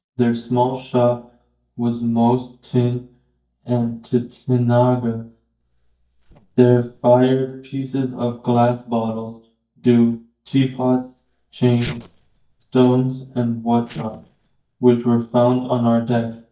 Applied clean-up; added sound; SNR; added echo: neural mask model DeepFilterNet 3.